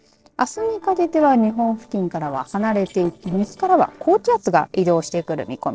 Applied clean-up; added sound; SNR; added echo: neural separator model SepFormer DNS4.